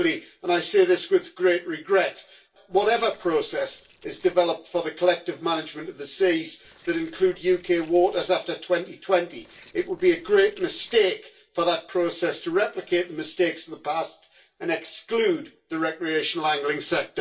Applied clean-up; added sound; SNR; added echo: neural separator model SepFormer DNS4.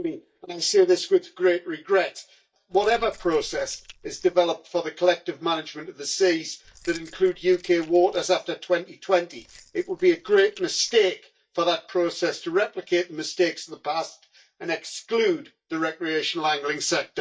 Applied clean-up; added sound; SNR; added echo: neural mask model DeepFilterNet 3.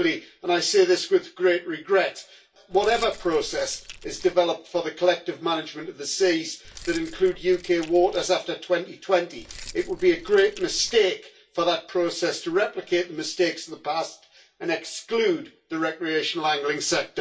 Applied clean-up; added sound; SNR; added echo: none; Keys jangling; 17 dB; reverberation time 0.2 s.